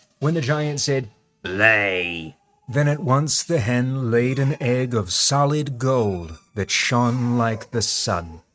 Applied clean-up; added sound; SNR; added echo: neural mask model RNNoise.